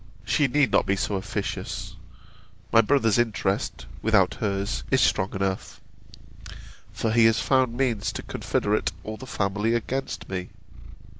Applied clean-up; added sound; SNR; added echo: none; Purr; 13 dB; none.